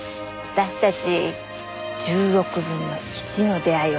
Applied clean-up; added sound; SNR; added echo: none; none; none; none.